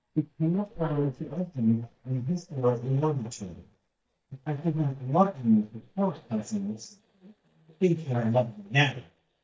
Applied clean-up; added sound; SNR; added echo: neural mask model DeepFilterNet 3.